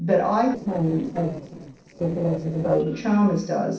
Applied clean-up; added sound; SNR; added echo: neural separator model SepFormer DNS4.